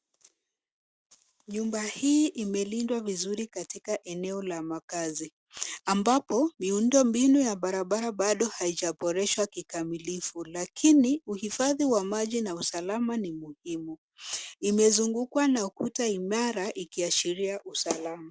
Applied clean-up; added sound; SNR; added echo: none; none; none; none.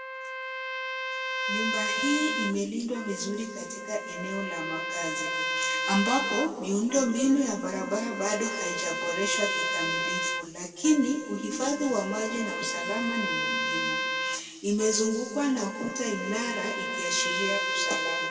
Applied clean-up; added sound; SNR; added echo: none; Trumpet; 2 dB; reverberation time 2.1 s.